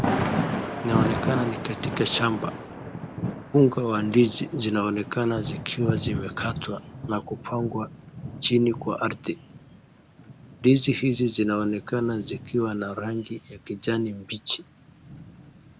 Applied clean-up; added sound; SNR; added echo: none; Thunder / Rain; 7 dB; none.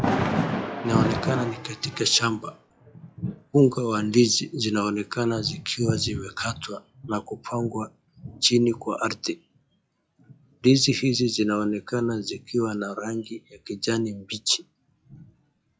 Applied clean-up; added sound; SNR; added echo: classical method log-MMSE.